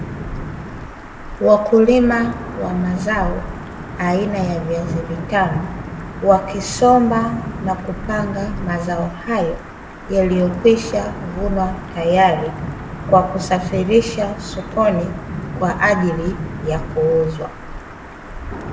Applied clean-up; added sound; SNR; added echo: none; Thunder / Wind / Rain; 9 dB; reverberation time 0.9 s.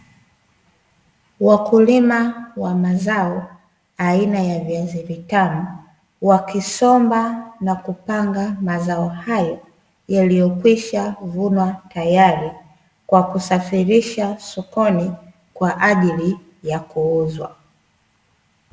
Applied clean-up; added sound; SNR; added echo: none; none; none; none.